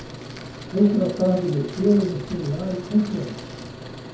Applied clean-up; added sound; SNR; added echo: none; Truck; 13 dB; reverberation time 0.6 s.